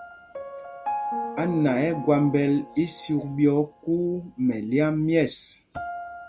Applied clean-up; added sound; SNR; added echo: none; Piano; 11 dB; none.